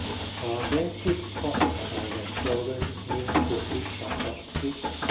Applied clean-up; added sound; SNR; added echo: none; Mechanisms; -3 dB; reverberation time 0.7 s.